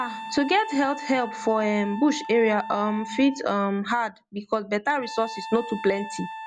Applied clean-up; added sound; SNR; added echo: none; Wind instrument, woodwind instrument; 13 dB; none.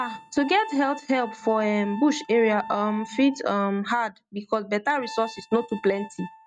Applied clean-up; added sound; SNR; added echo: neural mask model RNNoise.